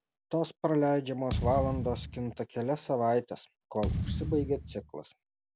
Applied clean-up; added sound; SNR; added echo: none; Thump, thud; 4 dB; none.